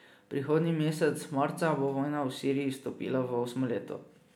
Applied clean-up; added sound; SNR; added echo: none; none; none; none.